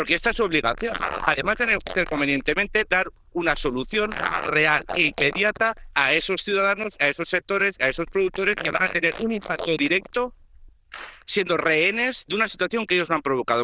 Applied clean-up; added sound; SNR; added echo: neural diffusion model UNIVERSE++.